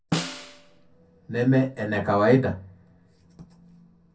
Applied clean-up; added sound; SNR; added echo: none; Snare drum; 8 dB; reverberation time 0.3 s.